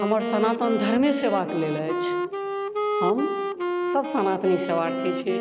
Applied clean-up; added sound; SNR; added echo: none; Wind instrument, woodwind instrument; 3 dB; none.